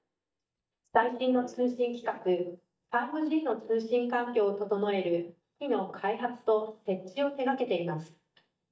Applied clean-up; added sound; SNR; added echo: neural mask model DeepFilterNet 3.